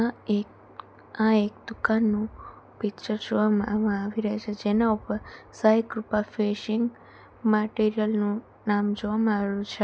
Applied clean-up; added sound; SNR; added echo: none; none; none; none.